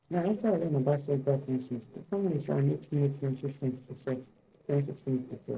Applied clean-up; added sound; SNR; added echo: neural separator model SepFormer DNS4.